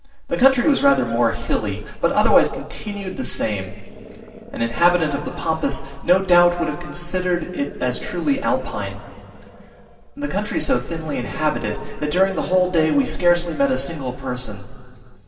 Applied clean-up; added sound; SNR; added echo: neural separator model SepFormer DNS4.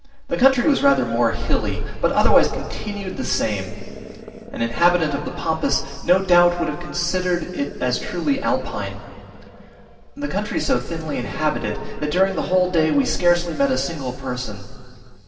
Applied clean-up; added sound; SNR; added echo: none; Animal; 18 dB; reverberation time 2.2 s.